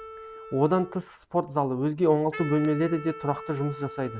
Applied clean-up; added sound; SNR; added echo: none; Wind instrument, woodwind instrument; 15 dB; none.